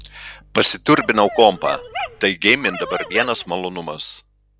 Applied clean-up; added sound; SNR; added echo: none; Dog; 12 dB; none.